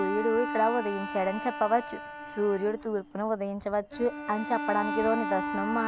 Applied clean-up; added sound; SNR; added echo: none; Bowed string instrument; 6 dB; none.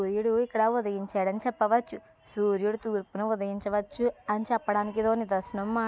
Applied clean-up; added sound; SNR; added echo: none; none; none; none.